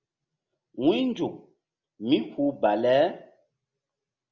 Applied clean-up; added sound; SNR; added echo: none; none; none; none.